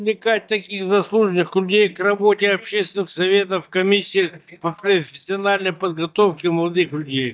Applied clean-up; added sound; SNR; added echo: neural mask model DeepFilterNet 3.